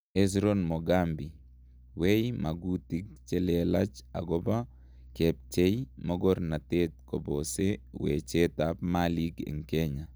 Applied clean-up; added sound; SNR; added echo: none; none; none; none.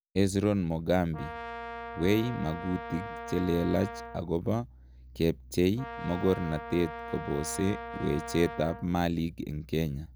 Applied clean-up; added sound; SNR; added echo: none; Brass instrument; 10 dB; none.